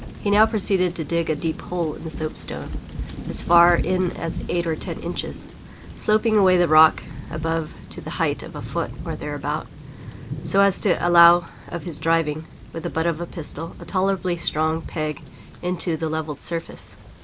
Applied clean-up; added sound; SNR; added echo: none; Thunder / Rain; 11 dB; none.